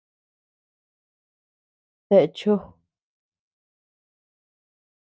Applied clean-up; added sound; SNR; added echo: none; none; none; none.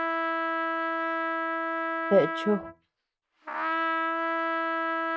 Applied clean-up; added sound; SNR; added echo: none; Trumpet; -4 dB; none.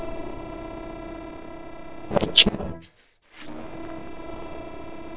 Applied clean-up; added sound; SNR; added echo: neural separator model SepFormer DNS4.